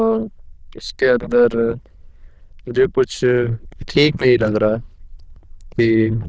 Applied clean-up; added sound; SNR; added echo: neural diffusion model UNIVERSE++.